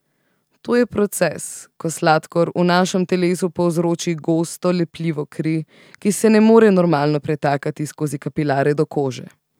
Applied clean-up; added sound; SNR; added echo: none; none; none; none.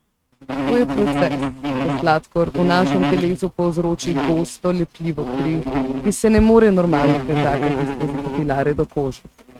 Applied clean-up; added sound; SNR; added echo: neural mask model RNNoise.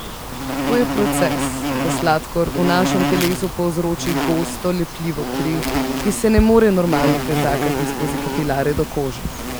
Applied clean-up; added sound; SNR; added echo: none; Insect; 2 dB; none.